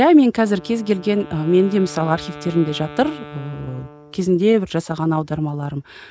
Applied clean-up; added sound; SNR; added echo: none; Wind instrument, woodwind instrument; 19 dB; none.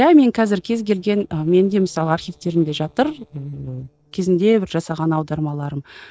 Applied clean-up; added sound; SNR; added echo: neural separator model SepFormer DNS4.